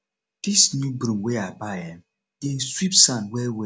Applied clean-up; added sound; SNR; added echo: none; none; none; none.